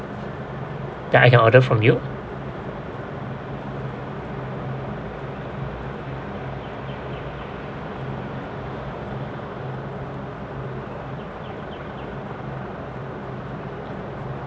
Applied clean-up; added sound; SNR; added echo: none; none; none; none.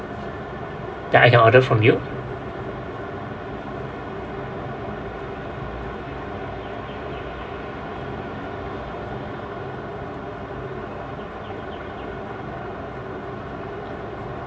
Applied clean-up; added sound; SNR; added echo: none; none; none; reverberation time 2.7 s.